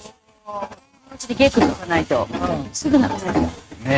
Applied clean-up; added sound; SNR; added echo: neural mask model RNNoise.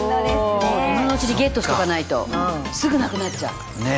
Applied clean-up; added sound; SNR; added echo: none; none; none; none.